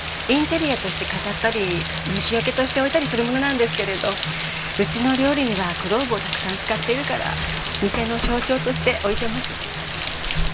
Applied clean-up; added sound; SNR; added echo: none; Rain; 1 dB; none.